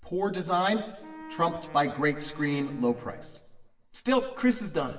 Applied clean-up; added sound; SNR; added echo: none; Wind instrument, woodwind instrument; 18 dB; reverberation time 0.9 s.